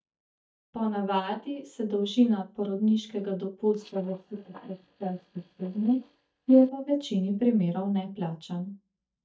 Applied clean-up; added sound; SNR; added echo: neural mask model DeepFilterNet 3.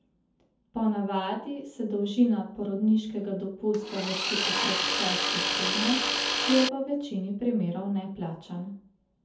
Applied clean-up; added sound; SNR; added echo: none; Tools; -2 dB; reverberation time 0.5 s.